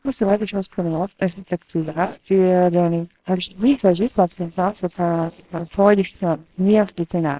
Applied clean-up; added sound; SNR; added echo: neural separator model SepFormer WHAMR!.